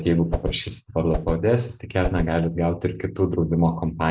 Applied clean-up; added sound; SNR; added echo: none; Whoosh, swoosh, swish; 6 dB; none.